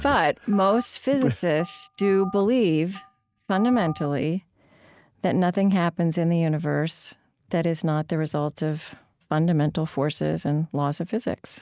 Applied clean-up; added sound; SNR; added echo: neural mask model RNNoise.